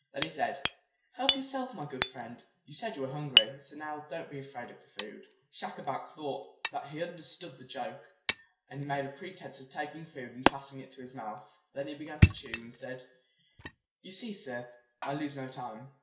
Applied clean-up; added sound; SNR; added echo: none; Hammer; -5 dB; reverberation time 0.5 s.